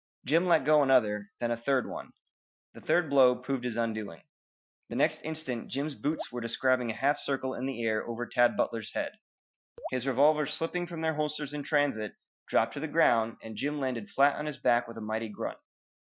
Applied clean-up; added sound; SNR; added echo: classical method Wiener filter.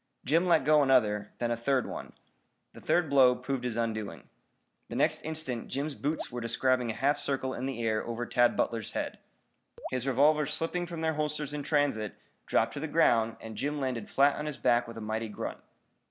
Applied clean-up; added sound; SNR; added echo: none; Raindrop / Drip; 13 dB; none.